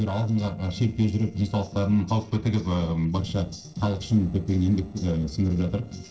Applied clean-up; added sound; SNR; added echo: neural separator model SepFormer DNS4.